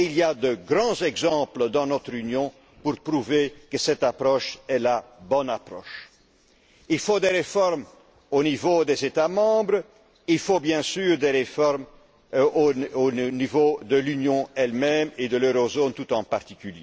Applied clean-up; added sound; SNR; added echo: none; none; none; none.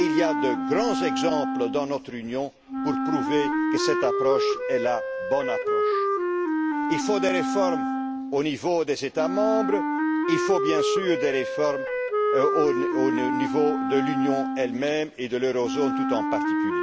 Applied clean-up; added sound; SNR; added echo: none; Wind instrument, woodwind instrument; -1 dB; none.